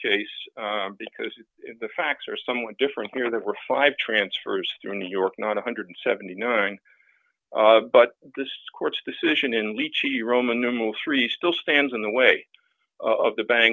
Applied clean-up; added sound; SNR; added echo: none; none; none; none.